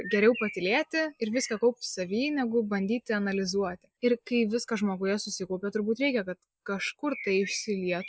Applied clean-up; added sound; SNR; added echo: none; none; none; none.